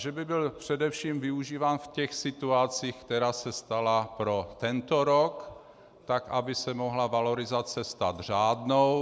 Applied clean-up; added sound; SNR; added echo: none; none; none; none.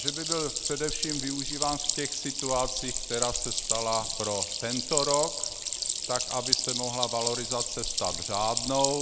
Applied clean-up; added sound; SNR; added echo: none; Stream; -1 dB; none.